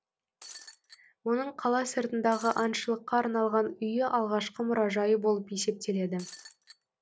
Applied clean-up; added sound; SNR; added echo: none; Shatter; 20 dB; none.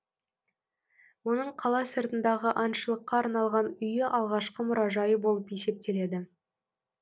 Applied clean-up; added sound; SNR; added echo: none; none; none; none.